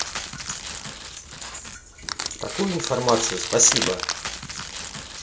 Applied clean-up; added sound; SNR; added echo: none; Crushing; 4 dB; none.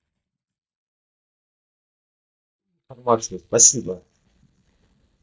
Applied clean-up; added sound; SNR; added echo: neural mask model DeepFilterNet 3.